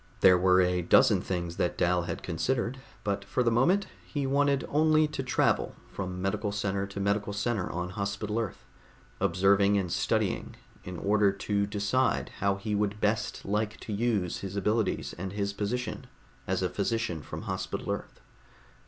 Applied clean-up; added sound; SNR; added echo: none; none; none; none.